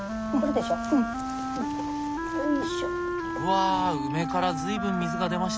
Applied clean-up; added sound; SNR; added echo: none; Wind instrument, woodwind instrument; 2 dB; none.